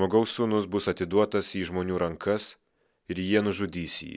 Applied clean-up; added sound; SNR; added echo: none; none; none; none.